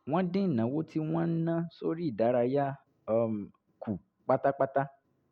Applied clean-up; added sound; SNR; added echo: none; none; none; none.